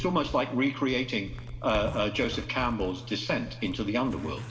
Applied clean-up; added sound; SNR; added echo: none; Zipper (clothing); 10 dB; reverberation time 2.9 s.